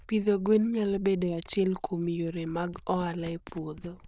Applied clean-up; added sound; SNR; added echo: neural diffusion model UNIVERSE++.